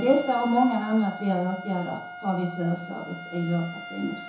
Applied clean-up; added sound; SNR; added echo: none; Trumpet; 13 dB; reverberation time 0.7 s.